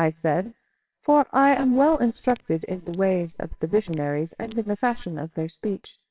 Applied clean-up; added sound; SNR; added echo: neural separator model SepFormer WHAMR!.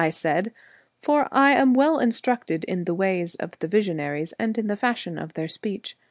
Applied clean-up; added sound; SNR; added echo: none; none; none; none.